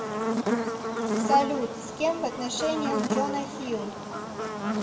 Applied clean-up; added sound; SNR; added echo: none; Buzz; 0 dB; reverberation time 0.6 s.